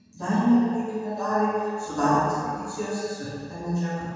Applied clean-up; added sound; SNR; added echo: none; none; none; reverberation time 1.9 s.